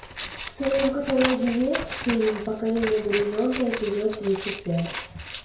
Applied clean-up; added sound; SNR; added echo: none; Scissors; 9 dB; reverberation time 0.6 s.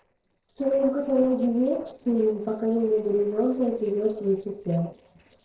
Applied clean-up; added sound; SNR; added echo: neural separator model SepFormer DNS4.